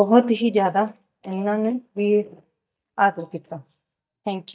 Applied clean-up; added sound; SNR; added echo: neural mask model DeepFilterNet 3.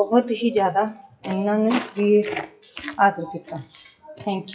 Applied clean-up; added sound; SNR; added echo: classical method WPE with log-MMSE.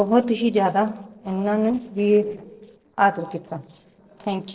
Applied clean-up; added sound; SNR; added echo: neural separator model SepFormer DNS4.